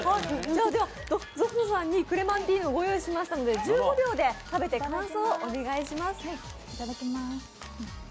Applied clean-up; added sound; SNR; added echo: none; none; none; none.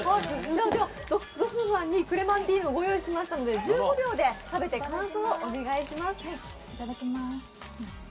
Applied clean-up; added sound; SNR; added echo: none; Fireworks; 11 dB; reverberation time 1.9 s.